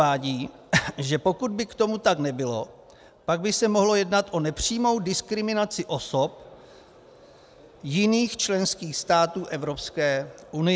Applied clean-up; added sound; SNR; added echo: none; none; none; none.